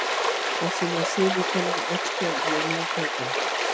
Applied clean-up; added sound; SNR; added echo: none; Stream; -4 dB; none.